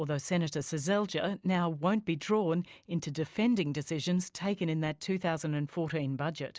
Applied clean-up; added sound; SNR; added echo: none; none; none; none.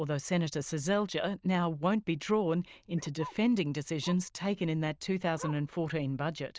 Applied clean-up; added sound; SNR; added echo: neural diffusion model UNIVERSE++.